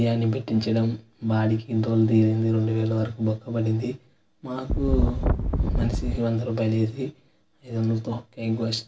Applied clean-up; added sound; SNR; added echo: none; Wind; -2 dB; reverberation time 0.2 s.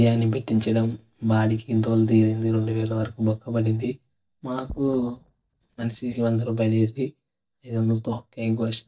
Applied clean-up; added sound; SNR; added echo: neural mask model DeepFilterNet 3.